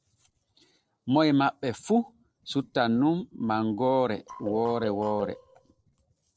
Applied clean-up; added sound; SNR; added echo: neural separator model SepFormer DNS4.